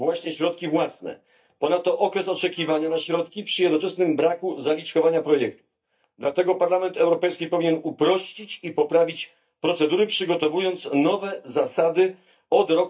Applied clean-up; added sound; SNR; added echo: neural mask model DeepFilterNet 3.